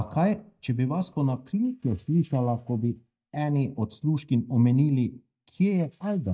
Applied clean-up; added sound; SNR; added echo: neural mask model DeepFilterNet 3.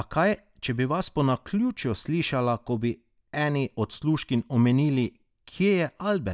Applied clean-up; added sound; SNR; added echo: none; none; none; none.